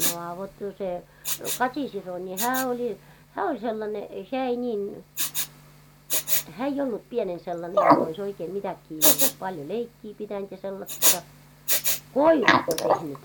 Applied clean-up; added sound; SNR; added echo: none; Respiratory sounds; -2 dB; none.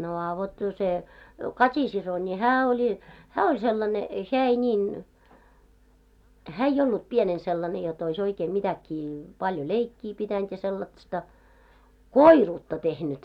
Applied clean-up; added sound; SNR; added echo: none; none; none; none.